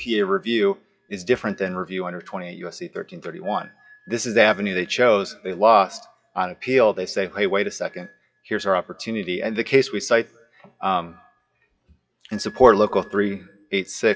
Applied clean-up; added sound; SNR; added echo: classical method WPE with log-MMSE.